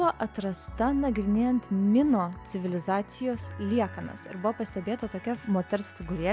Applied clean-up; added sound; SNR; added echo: none; none; none; none.